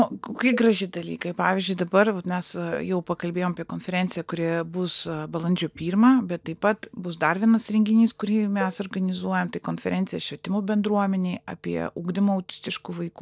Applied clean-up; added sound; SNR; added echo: neural separator model SepFormer DNS4.